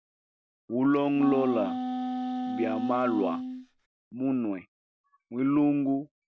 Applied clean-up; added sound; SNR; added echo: none; Wind instrument, woodwind instrument; 3 dB; none.